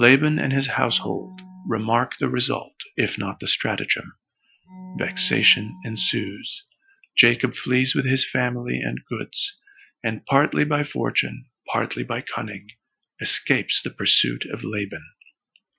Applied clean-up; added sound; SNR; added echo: classical method Wiener filter.